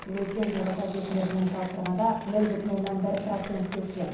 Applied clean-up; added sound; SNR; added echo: none; Skateboard; 13 dB; reverberation time 0.8 s.